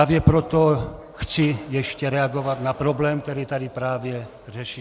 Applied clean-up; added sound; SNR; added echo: none; none; none; none.